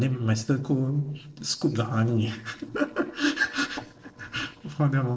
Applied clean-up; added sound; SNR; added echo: neural separator model SepFormer DNS4.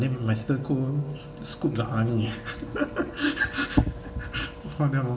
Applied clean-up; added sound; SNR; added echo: none; Engine; 18 dB; reverberation time 1.3 s.